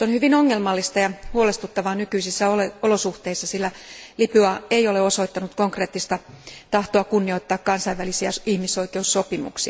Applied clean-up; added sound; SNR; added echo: none; none; none; none.